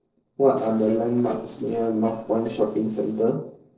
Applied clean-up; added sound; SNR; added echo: neural separator model SepFormer DNS4.